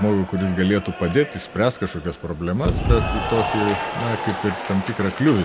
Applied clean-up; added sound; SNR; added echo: none; Applause / Cheering; 5 dB; none.